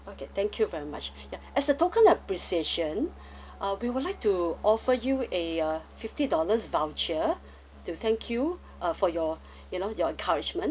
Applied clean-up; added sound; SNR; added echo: none; Musical instrument; 19 dB; none.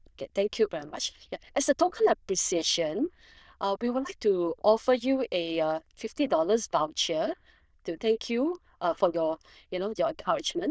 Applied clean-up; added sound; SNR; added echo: neural diffusion model UNIVERSE++.